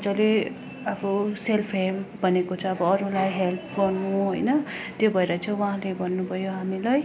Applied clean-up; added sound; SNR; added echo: none; none; none; none.